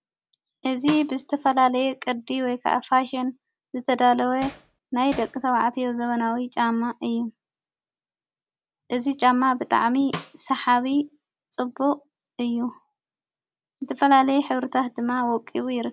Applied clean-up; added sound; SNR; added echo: none; Snare drum + Hammer; 14 dB; none.